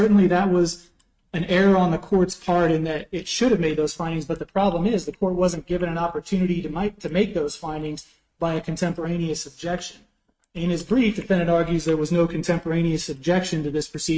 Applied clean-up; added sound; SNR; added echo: neural mask model RNNoise.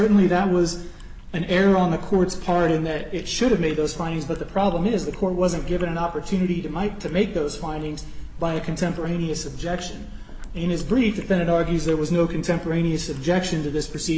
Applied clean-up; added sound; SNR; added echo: none; Chewing, mastication; 12 dB; none.